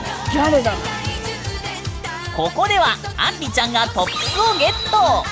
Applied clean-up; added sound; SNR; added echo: none; none; none; none.